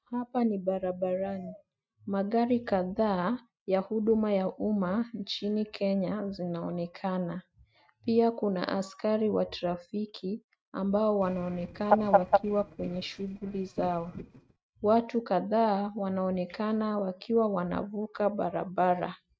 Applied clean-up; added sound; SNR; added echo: neural mask model RNNoise.